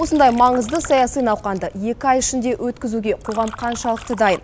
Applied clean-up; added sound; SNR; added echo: none; Liquid + Sliding door; 18 dB; none.